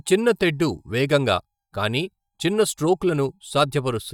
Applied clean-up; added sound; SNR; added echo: neural mask model DeepFilterNet 3.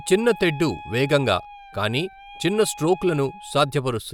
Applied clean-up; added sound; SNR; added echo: none; Wind instrument, woodwind instrument; 18 dB; none.